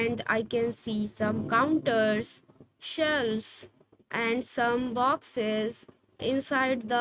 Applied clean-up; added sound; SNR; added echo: neural mask model RNNoise.